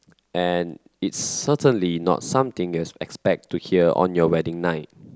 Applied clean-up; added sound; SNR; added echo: none; none; none; none.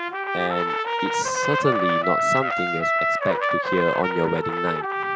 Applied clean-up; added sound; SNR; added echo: none; Trumpet; -3 dB; none.